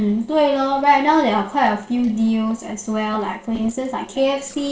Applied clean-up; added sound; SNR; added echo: neural separator model SepFormer DNS4.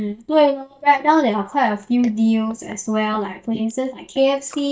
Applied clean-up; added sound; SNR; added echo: neural mask model DeepFilterNet 3.